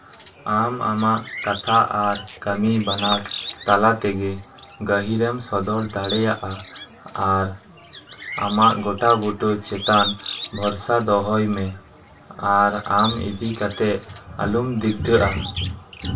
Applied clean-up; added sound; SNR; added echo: none; Bird; 13 dB; reverberation time 0.2 s.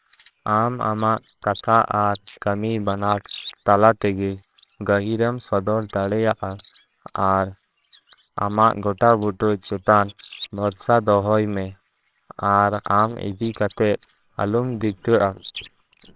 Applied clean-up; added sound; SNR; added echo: neural separator model SepFormer WHAMR!.